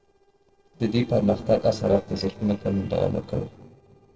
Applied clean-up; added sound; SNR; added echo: neural separator model SepFormer DNS4.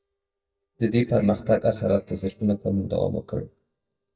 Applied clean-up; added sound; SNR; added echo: neural mask model DeepFilterNet 3.